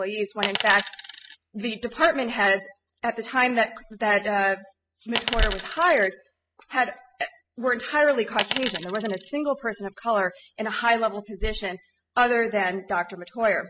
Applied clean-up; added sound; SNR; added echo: classical method spectral subtraction.